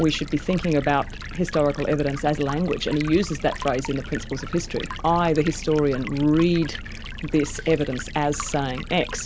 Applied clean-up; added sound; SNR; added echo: none; Stream + Motor vehicle (road) / Engine; 10 dB; none.